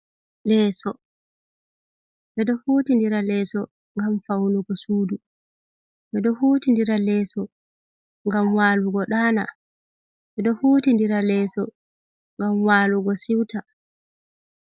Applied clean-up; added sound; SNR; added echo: none; none; none; none.